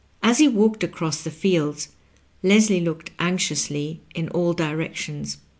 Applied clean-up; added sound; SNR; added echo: none; none; none; none.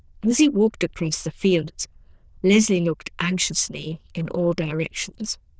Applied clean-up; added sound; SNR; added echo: neural diffusion model UNIVERSE++.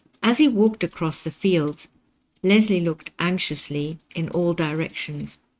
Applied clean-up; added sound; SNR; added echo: neural mask model RNNoise.